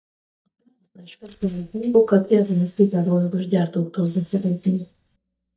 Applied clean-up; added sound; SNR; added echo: neural mask model DeepFilterNet 3.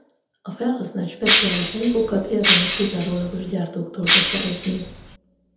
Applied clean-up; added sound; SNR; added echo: none; Shatter; -2 dB; reverberation time 0.7 s.